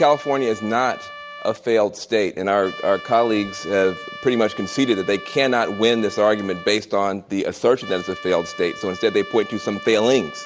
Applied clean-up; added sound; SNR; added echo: none; Trumpet; 16 dB; none.